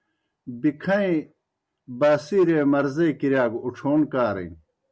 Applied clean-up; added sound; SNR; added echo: none; none; none; none.